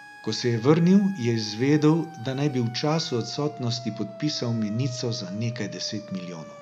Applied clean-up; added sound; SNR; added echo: none; Siren; 18 dB; none.